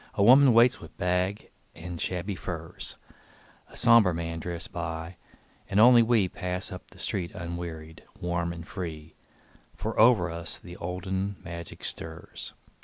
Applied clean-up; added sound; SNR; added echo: none; none; none; none.